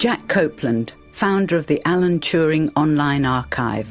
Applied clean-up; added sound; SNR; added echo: none; none; none; none.